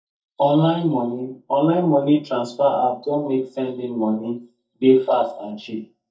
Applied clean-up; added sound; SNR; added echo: neural mask model DeepFilterNet 3.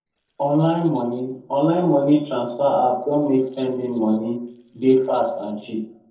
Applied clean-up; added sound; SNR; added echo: neural separator model SepFormer DNS4.